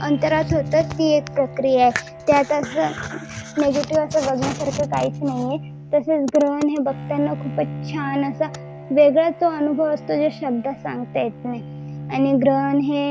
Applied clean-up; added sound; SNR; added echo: none; Bowed string instrument; 13 dB; none.